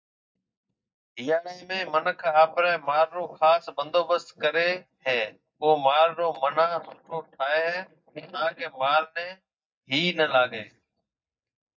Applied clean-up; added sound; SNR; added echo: neural mask model DeepFilterNet 3.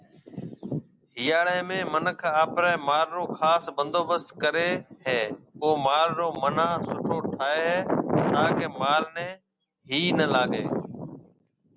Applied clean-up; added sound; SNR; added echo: none; none; none; none.